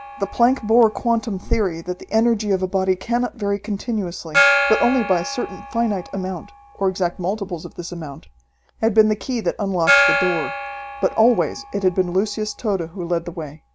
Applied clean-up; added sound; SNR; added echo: none; Gong; 6 dB; none.